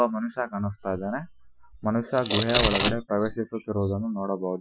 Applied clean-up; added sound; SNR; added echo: classical method Wiener filter.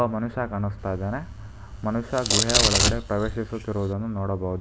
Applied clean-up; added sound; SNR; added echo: none; Domestic sounds, home sounds; 0 dB; none.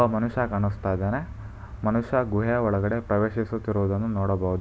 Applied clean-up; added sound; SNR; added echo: none; none; none; none.